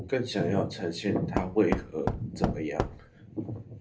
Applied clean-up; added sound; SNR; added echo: none; Knock / Wood; 4 dB; reverberation time 0.3 s.